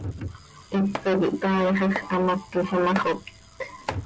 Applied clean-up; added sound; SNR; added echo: none; Domestic sounds, home sounds; 15 dB; none.